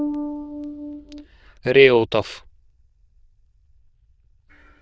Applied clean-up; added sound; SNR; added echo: neural diffusion model UNIVERSE++.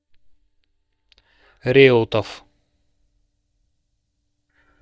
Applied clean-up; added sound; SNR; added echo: neural mask model DeepFilterNet 3.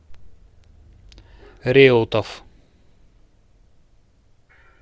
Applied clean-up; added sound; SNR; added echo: none; none; none; none.